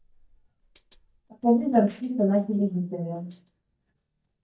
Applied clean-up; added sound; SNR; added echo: neural mask model DeepFilterNet 3.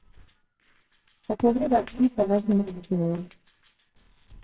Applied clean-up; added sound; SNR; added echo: neural separator model SepFormer WHAMR!.